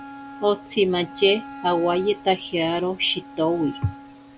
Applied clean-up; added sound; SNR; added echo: none; Wind instrument, woodwind instrument; 17 dB; none.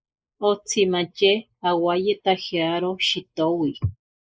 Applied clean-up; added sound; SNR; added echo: neural mask model Resemble Enhance denoiser.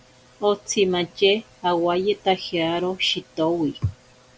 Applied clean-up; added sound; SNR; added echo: none; none; none; none.